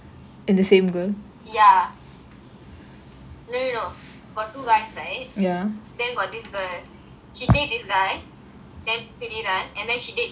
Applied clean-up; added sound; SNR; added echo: none; none; none; none.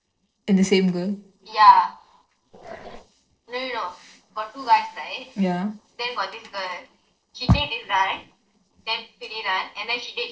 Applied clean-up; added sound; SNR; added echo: neural separator model SepFormer DNS4.